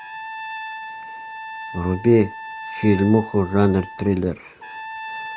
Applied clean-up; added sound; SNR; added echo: none; Trumpet; 12 dB; none.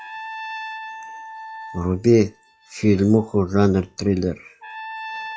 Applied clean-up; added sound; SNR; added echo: classical method log-MMSE.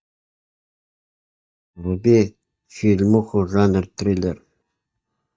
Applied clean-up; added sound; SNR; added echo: neural mask model DeepFilterNet 3.